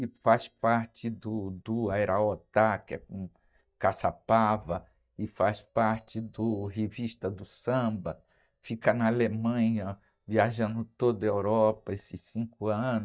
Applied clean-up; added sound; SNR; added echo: neural mask model DeepFilterNet 3.